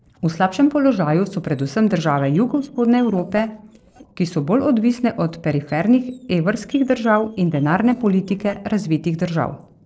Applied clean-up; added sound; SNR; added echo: neural separator model SepFormer DNS4.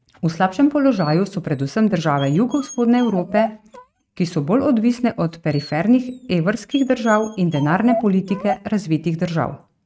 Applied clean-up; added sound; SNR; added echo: neural mask model RNNoise.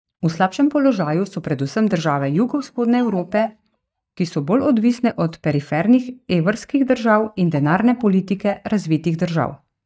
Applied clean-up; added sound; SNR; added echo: neural mask model DeepFilterNet 3.